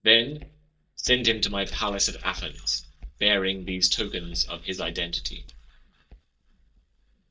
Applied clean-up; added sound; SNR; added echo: neural mask model DeepFilterNet 3.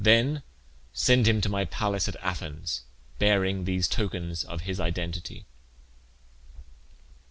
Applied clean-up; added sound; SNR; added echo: none; none; none; none.